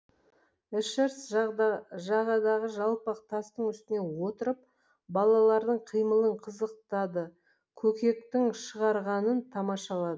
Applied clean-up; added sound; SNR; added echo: none; none; none; none.